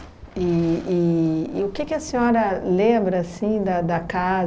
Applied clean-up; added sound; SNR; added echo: none; Thunder; 20 dB; none.